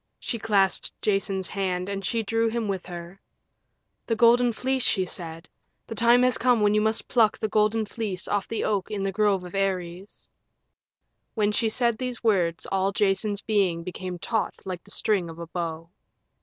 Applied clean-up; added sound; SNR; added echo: none; none; none; none.